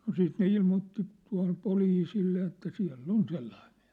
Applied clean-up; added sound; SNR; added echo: none; none; none; none.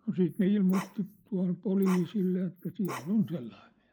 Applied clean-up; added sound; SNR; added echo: neural mask model Resemble Enhance denoiser.